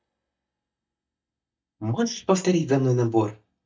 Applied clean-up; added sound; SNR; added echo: neural mask model DeepFilterNet 3.